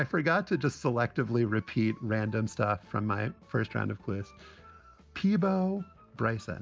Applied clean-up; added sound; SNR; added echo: none; none; none; none.